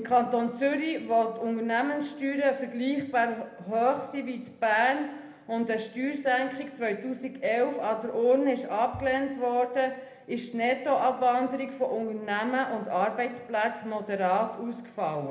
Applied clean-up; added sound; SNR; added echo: none; none; none; reverberation time 0.9 s.